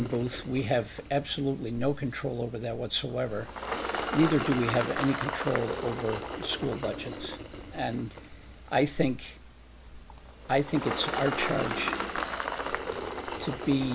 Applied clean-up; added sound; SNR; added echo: none; Engine; 5 dB; none.